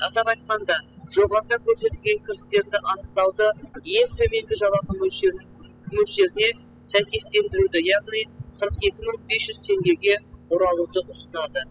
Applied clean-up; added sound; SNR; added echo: classical method spectral subtraction.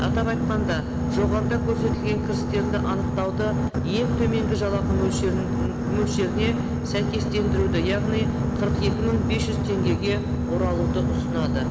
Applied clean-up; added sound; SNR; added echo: none; Boat, Water vehicle; -4 dB; none.